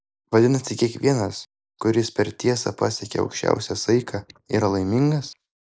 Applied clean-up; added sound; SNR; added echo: neural mask model Resemble Enhance denoiser.